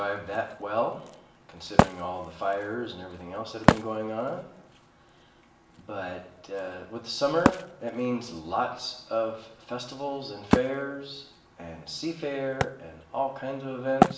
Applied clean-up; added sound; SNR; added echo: none; Wood; -1 dB; reverberation time 0.7 s.